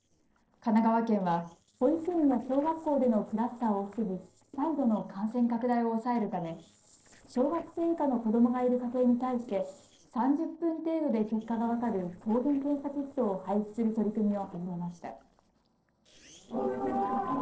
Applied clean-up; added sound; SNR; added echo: neural separator model SepFormer DNS4.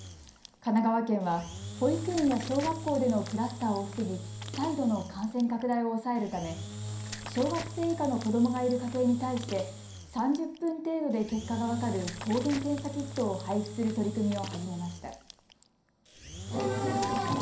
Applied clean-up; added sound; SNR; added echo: none; Engine / Drill; 10 dB; reverberation time 0.5 s.